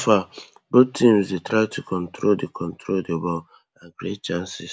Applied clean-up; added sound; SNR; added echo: none; none; none; none.